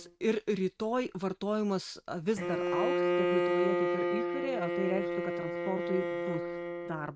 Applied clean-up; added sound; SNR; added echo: neural mask model RNNoise.